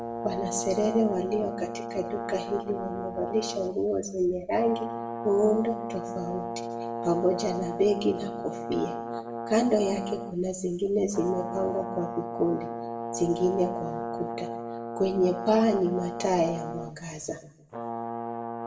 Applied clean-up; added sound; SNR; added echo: none; Brass instrument; 6 dB; reverberation time 0.7 s.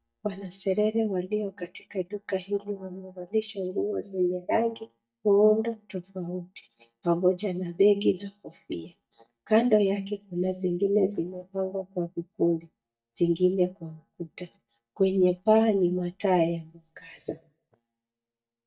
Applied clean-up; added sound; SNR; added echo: neural mask model DeepFilterNet 3.